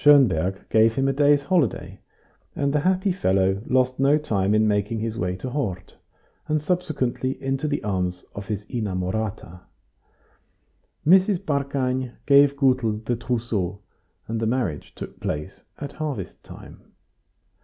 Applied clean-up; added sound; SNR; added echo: none; none; none; none.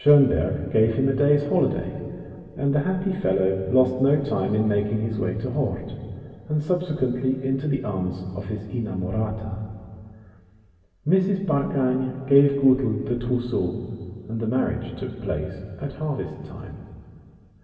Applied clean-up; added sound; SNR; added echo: none; none; none; reverberation time 2.6 s.